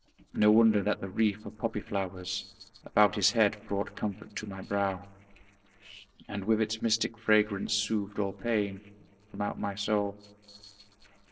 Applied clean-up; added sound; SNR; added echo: neural separator model SepFormer DNS4.